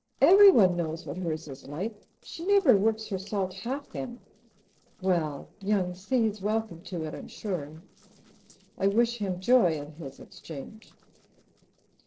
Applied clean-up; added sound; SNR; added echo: neural separator model SepFormer DNS4.